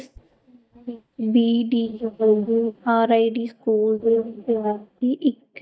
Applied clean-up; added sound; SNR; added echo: neural mask model DeepFilterNet 3.